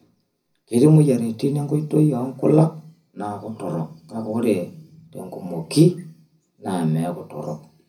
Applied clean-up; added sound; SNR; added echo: none; none; none; reverberation time 0.4 s.